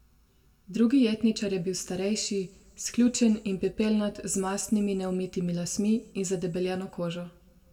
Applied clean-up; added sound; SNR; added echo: none; none; none; reverberation time 0.6 s.